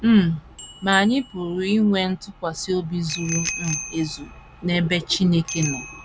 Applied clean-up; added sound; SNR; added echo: none; Bicycle bell; 13 dB; none.